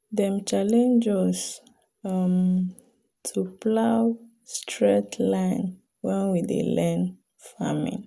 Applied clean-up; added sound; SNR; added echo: none; none; none; none.